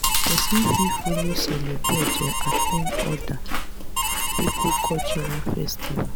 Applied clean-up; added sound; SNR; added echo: none; Chewing, mastication + Harmonica; -4 dB; none.